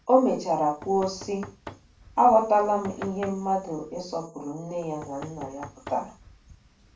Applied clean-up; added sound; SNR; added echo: none; Knock; 19 dB; reverberation time 0.3 s.